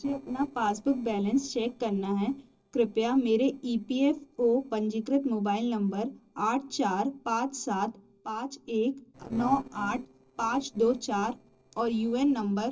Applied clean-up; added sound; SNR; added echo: neural separator model SepFormer DNS4.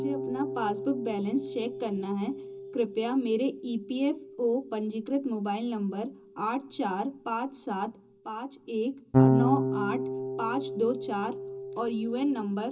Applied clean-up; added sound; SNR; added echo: none; Electric guitar / Bass guitar; 2 dB; reverberation time 0.2 s.